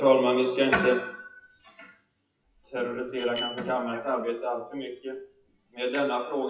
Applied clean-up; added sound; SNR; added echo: classical method WPE with log-MMSE.